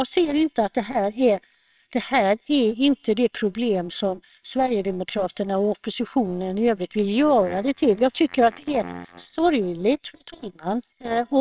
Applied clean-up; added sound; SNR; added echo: neural separator model SepFormer WHAMR!.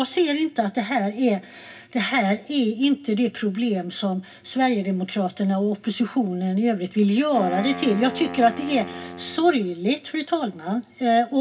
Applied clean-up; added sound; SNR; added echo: none; Wind instrument, woodwind instrument; 12 dB; reverberation time 0.4 s.